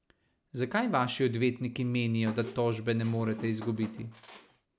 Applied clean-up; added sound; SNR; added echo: none; Squeak; 16 dB; none.